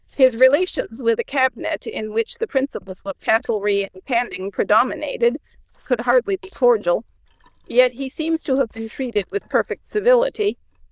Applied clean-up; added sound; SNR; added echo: neural diffusion model UNIVERSE++.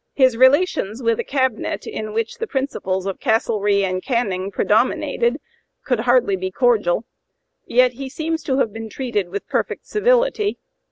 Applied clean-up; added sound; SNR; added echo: none; none; none; none.